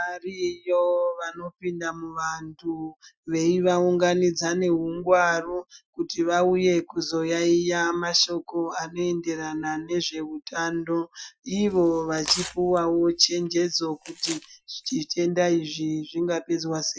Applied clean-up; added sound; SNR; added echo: classical method Wiener filter.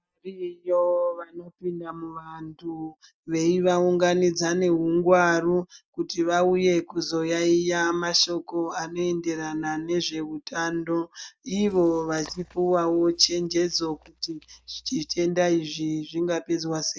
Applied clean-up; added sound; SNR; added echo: neural mask model DeepFilterNet 3.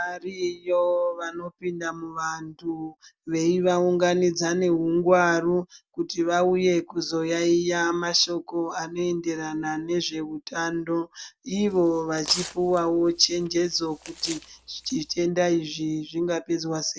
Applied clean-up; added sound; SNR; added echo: neural separator model SepFormer DNS4.